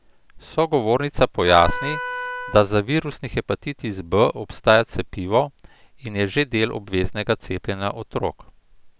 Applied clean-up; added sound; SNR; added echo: none; Wind instrument, woodwind instrument; 10 dB; none.